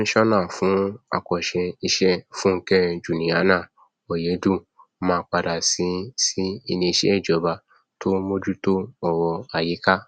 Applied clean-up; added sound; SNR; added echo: none; none; none; none.